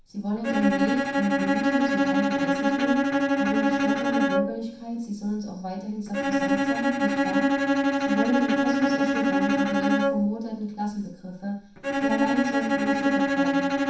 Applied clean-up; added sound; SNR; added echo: none; Bowed string instrument; -5 dB; reverberation time 0.7 s.